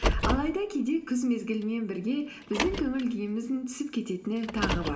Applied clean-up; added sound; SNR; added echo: none; Car; 4 dB; reverberation time 0.8 s.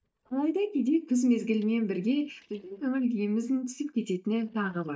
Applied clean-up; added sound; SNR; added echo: neural mask model DeepFilterNet 3.